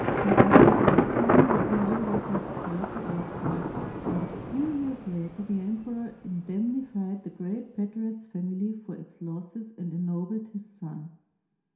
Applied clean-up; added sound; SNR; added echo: none; Thunder; -4 dB; reverberation time 0.7 s.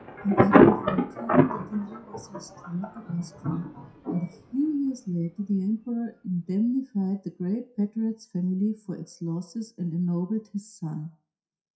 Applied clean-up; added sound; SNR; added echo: classical method WPE with log-MMSE.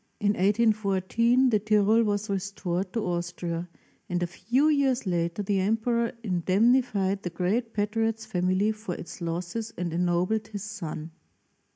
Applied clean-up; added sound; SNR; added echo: none; none; none; none.